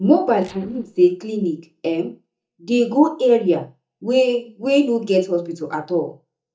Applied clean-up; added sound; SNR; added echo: neural mask model DeepFilterNet 3.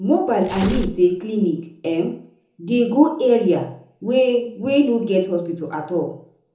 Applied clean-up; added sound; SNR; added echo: none; Tearing; 9 dB; reverberation time 0.6 s.